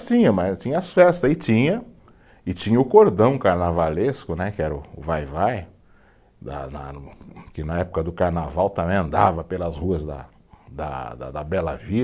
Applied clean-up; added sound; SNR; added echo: none; none; none; none.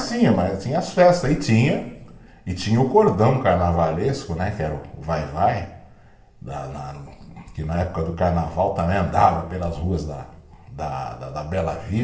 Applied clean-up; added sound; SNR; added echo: none; none; none; reverberation time 0.7 s.